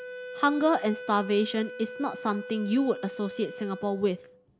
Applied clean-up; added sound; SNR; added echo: none; Wind instrument, woodwind instrument; 12 dB; none.